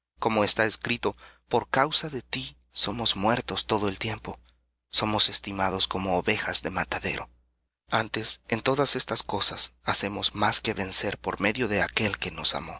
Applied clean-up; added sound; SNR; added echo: none; none; none; none.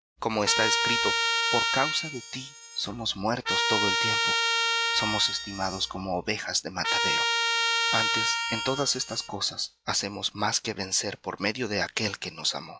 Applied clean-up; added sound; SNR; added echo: classical method log-MMSE.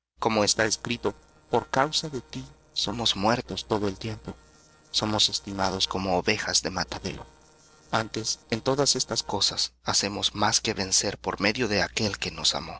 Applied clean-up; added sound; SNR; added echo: neural separator model SepFormer DNS4.